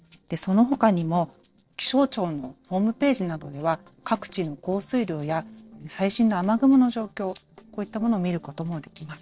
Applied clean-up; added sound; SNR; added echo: neural separator model SepFormer DNS4.